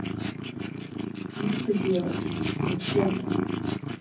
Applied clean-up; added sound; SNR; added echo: none; Purr; -2 dB; reverberation time 0.3 s.